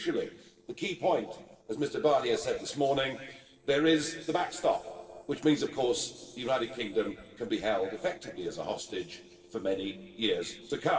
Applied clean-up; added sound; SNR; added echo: neural separator model SepFormer DNS4.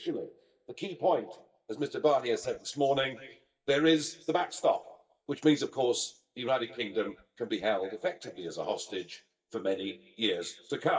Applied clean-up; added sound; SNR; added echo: neural mask model DeepFilterNet 3.